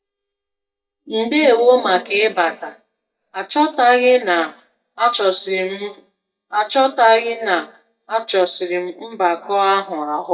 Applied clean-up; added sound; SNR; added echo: neural mask model DeepFilterNet 3.